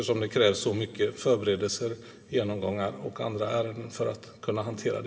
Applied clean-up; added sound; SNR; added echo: none; none; none; reverberation time 2.6 s.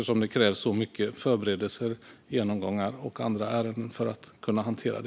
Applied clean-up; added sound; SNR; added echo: none; none; none; none.